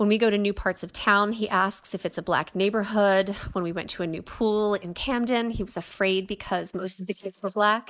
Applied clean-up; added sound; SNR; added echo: neural mask model Resemble Enhance denoiser.